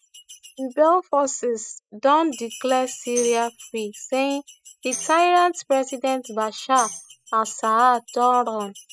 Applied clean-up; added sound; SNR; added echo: classical method spectral subtraction.